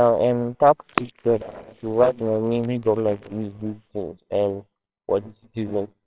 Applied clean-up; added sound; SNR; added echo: neural separator model SepFormer WHAMR!.